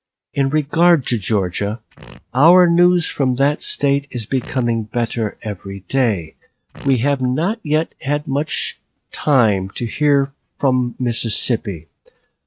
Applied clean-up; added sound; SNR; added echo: neural mask model RNNoise.